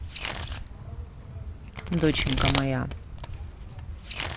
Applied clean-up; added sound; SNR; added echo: none; Domestic sounds, home sounds; 3 dB; none.